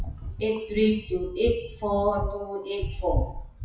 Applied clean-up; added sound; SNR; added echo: classical method WPE with log-MMSE.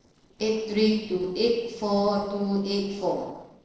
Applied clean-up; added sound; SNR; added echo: neural separator model SepFormer DNS4.